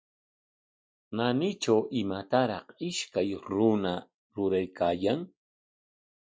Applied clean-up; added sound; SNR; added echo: none; none; none; none.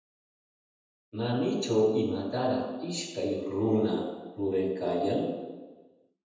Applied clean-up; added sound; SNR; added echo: none; none; none; reverberation time 1.1 s.